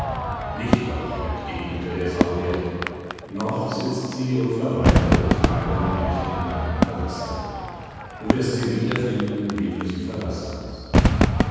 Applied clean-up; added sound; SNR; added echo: none; Crowd / Fireworks; -2 dB; reverberation time 2.1 s.